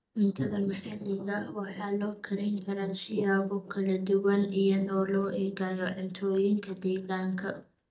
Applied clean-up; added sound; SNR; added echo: neural mask model DeepFilterNet 3.